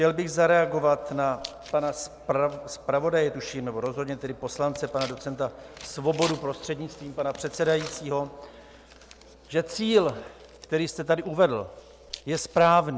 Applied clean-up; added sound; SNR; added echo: none; Tearing; 20 dB; none.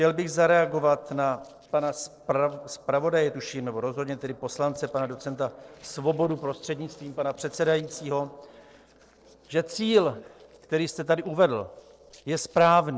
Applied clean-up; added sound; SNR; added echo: neural separator model SepFormer DNS4.